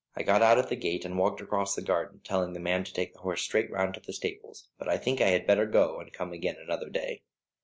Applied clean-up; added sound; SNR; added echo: none; none; none; none.